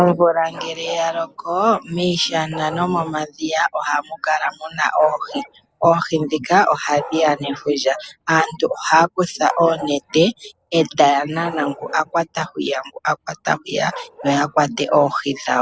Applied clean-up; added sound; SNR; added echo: none; Bark; 18 dB; none.